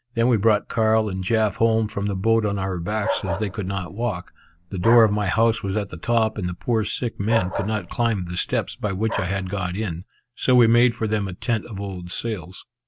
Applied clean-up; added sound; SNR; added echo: none; Bark; 10 dB; none.